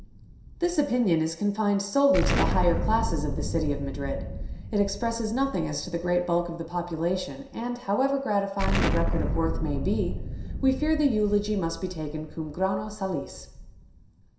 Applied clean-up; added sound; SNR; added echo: none; Explosion; 4 dB; reverberation time 0.7 s.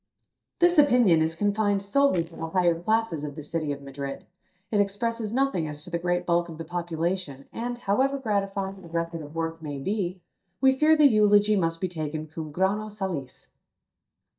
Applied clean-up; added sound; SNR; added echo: neural mask model DeepFilterNet 3.